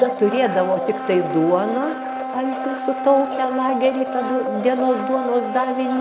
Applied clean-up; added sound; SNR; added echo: none; Domestic sounds, home sounds; 5 dB; none.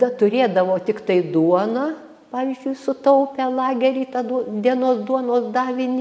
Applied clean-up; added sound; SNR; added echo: none; none; none; none.